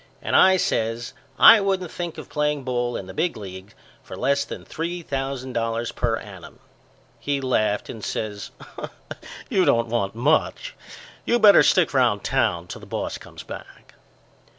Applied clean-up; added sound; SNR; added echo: none; none; none; none.